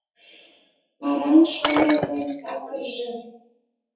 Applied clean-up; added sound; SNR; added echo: classical method WPE with log-MMSE.